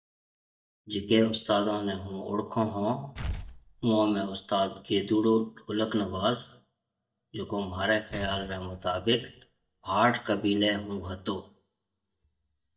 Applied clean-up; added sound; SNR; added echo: neural mask model DeepFilterNet 3.